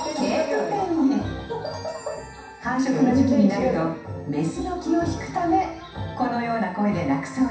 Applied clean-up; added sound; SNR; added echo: none; none; none; reverberation time 0.7 s.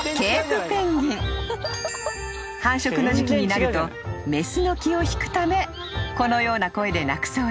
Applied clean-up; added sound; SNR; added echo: none; none; none; none.